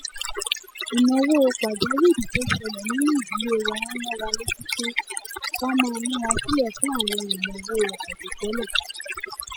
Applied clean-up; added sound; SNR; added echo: classical method spectral subtraction.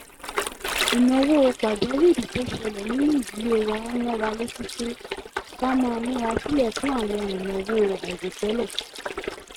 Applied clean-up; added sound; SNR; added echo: neural mask model RNNoise.